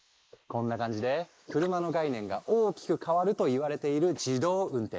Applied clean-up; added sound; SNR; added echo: neural mask model Resemble Enhance denoiser.